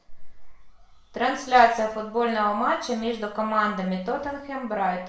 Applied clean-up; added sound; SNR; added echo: none; none; none; reverberation time 0.5 s.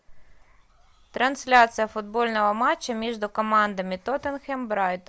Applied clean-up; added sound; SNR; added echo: none; none; none; none.